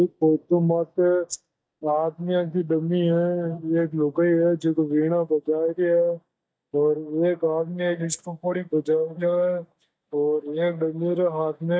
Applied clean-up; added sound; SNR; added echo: neural mask model DeepFilterNet 3.